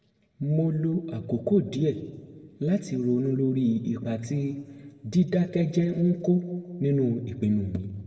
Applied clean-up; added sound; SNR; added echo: none; none; none; reverberation time 1.3 s.